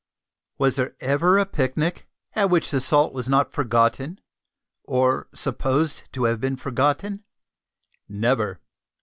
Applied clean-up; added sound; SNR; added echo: none; none; none; none.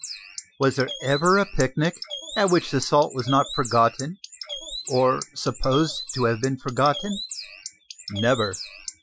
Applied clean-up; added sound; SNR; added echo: classical method Wiener filter.